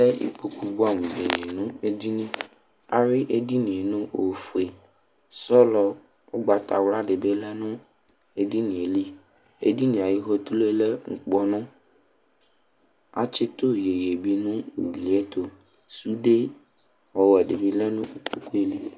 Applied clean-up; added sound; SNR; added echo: none; none; none; none.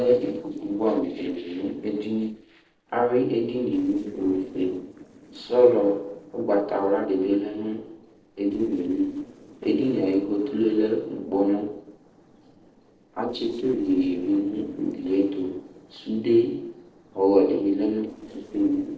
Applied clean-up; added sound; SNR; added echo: neural separator model SepFormer DNS4.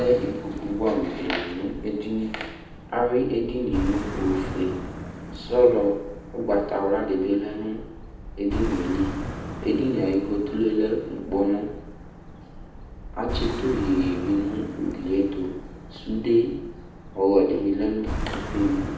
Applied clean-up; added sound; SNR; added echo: none; Car passing by; 9 dB; reverberation time 0.8 s.